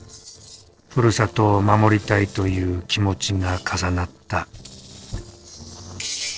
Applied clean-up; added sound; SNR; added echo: neural separator model SepFormer DNS4.